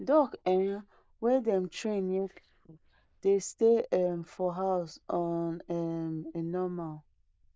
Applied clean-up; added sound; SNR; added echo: neural diffusion model UNIVERSE++.